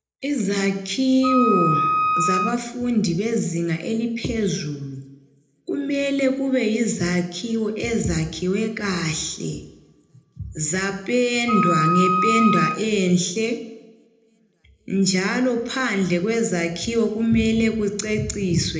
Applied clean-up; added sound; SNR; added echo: none; Wind instrument, woodwind instrument; 0 dB; reverberation time 0.7 s.